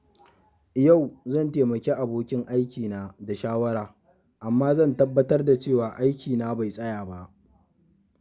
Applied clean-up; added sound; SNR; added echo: none; none; none; none.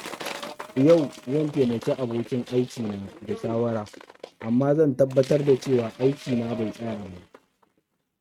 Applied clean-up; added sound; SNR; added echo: neural mask model RNNoise.